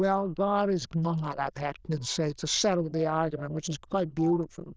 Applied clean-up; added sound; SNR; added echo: neural diffusion model UNIVERSE++.